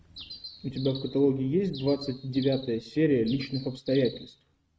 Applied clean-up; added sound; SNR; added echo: neural mask model RNNoise.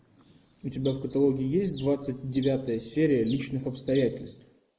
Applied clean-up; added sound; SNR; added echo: neural mask model Resemble Enhance denoiser.